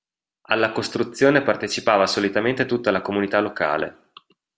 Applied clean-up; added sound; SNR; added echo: none; none; none; none.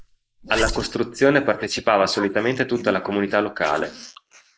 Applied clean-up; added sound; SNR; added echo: neural mask model Resemble Enhance denoiser.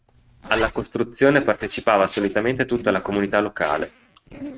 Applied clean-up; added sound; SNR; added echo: neural mask model RNNoise.